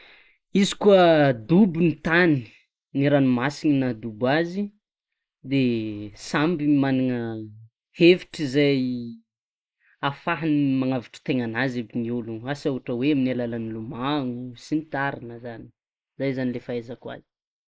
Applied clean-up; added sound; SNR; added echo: neural mask model Resemble Enhance denoiser.